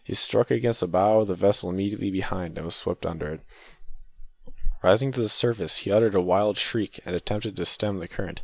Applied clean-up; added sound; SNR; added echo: none; none; none; none.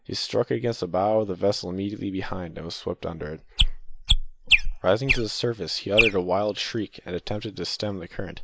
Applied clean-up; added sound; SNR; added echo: neural mask model Resemble Enhance denoiser.